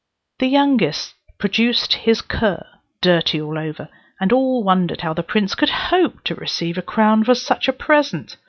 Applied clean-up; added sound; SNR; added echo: none; none; none; none.